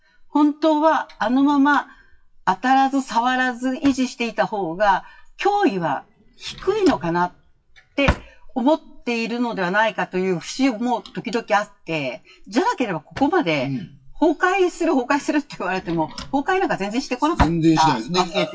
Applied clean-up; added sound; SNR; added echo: classical method WPE with log-MMSE.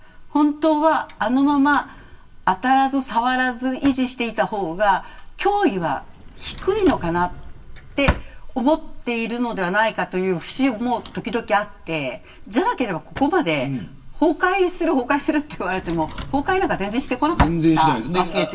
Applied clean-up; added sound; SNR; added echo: none; Drawer open or close; 12 dB; reverberation time 0.2 s.